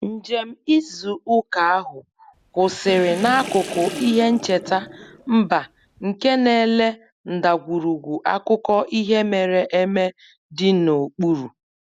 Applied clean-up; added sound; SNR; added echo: none; Sink (filling or washing) / Water; 13 dB; none.